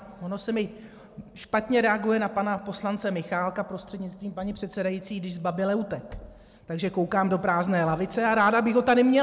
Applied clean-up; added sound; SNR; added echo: none; none; none; none.